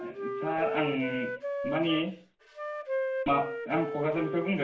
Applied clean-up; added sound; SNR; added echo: none; Wind instrument, woodwind instrument; 4 dB; reverberation time 0.3 s.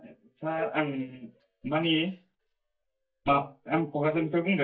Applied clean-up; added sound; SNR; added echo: neural mask model DeepFilterNet 3.